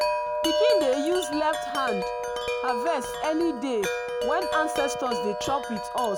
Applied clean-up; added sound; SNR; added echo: none; Wind chime; 0 dB; none.